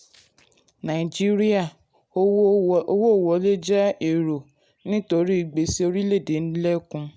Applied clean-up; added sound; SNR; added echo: none; none; none; none.